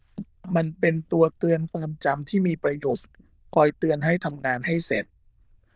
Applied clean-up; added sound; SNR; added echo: neural diffusion model UNIVERSE++.